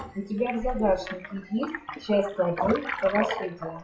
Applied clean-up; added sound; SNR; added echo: classical method WPE with log-MMSE.